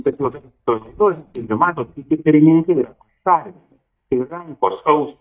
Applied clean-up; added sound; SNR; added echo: neural mask model DeepFilterNet 3.